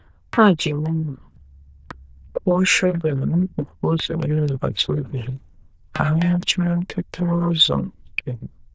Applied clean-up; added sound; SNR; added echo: neural diffusion model UNIVERSE++.